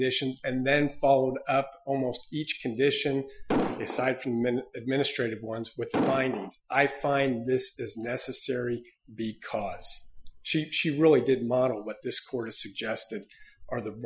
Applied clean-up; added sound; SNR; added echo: classical method Wiener filter.